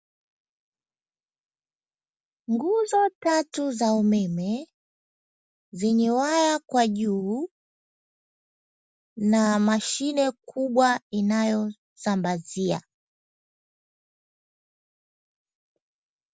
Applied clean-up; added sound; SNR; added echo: none; none; none; none.